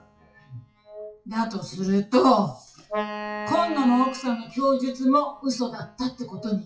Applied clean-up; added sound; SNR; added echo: classical method WPE with log-MMSE.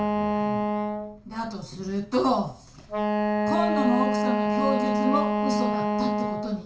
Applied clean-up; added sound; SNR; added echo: none; Wind instrument, woodwind instrument; -3 dB; reverberation time 0.3 s.